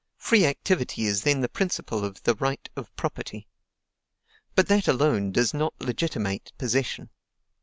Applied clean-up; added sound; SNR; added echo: none; none; none; none.